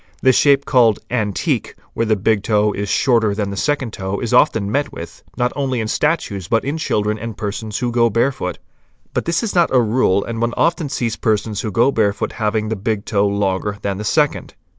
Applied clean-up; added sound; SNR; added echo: none; none; none; none.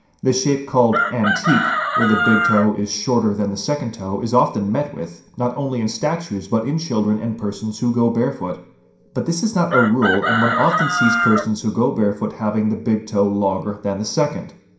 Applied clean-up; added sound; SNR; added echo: none; Chicken, rooster; 1 dB; reverberation time 0.5 s.